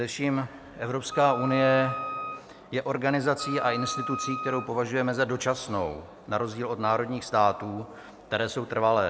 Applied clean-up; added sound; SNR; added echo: none; Wind instrument, woodwind instrument; 7 dB; none.